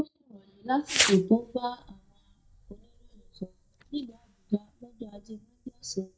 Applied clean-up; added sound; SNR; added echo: neural mask model DeepFilterNet 3.